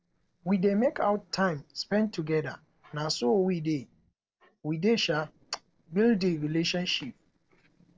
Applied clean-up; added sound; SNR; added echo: neural separator model SepFormer DNS4.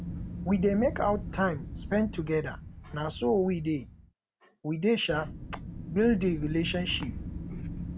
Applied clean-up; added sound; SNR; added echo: none; Wind; 9 dB; none.